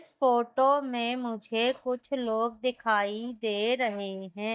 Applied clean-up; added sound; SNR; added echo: neural mask model DeepFilterNet 3.